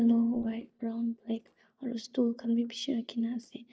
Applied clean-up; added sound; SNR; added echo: neural mask model DeepFilterNet 3.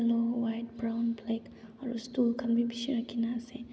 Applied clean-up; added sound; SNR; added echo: none; none; none; none.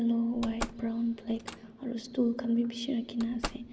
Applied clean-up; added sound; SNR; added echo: none; Slam; 12 dB; none.